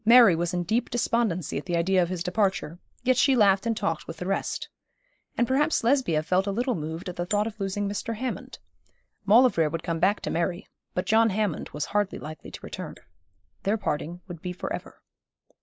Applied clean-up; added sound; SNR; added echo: neural mask model Resemble Enhance denoiser.